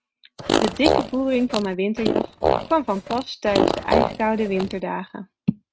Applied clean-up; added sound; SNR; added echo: neural mask model RNNoise.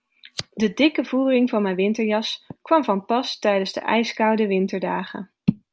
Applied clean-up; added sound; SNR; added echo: none; none; none; none.